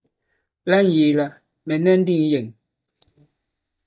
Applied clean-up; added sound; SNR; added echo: neural mask model DeepFilterNet 3.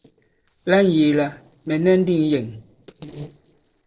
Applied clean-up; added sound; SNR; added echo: neural separator model SepFormer DNS4.